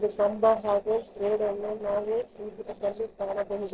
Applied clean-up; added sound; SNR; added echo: neural separator model SepFormer DNS4.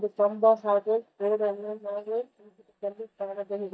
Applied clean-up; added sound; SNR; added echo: neural mask model DeepFilterNet 3.